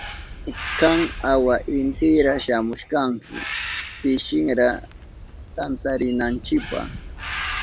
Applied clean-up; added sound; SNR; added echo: none; Bird; 10 dB; none.